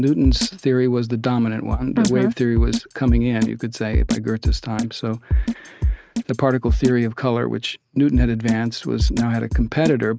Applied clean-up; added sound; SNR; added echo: neural mask model RNNoise.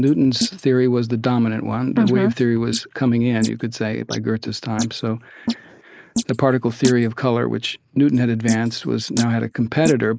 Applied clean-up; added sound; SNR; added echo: neural mask model Resemble Enhance denoiser.